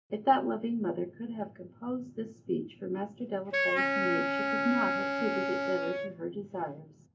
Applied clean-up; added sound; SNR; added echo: none; Wind instrument, woodwind instrument; -2 dB; reverberation time 0.3 s.